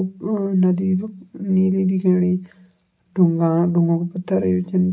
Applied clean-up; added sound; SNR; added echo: none; none; none; none.